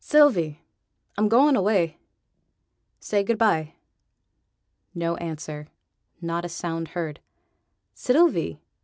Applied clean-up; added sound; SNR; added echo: none; none; none; none.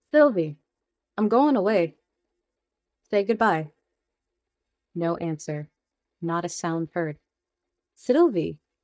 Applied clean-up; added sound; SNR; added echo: neural mask model DeepFilterNet 3.